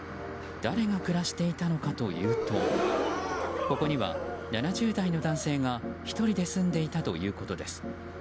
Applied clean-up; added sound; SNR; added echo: none; Gasp; 2 dB; none.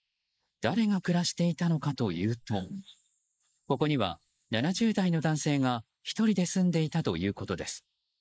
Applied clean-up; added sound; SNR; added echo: neural mask model Resemble Enhance denoiser.